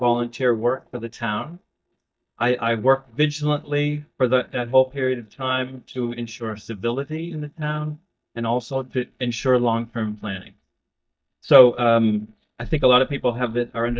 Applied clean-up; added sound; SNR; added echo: neural mask model DeepFilterNet 3.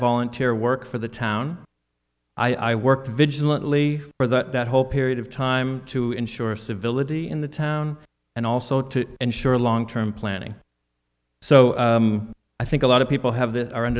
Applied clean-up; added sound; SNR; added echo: none; none; none; none.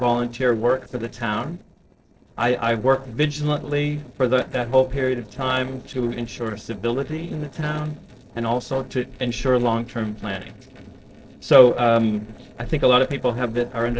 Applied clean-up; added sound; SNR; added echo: neural separator model SepFormer DNS4.